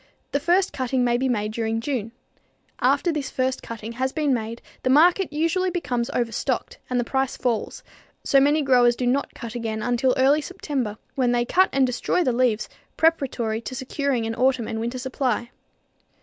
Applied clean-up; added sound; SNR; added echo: none; none; none; none.